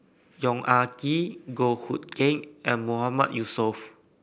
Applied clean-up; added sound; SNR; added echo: none; none; none; none.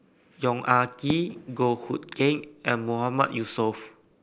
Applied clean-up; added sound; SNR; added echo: none; Fireworks; 18 dB; none.